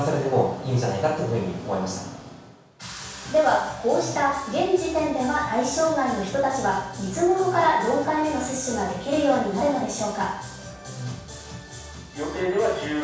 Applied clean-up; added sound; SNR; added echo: none; none; none; reverberation time 0.7 s.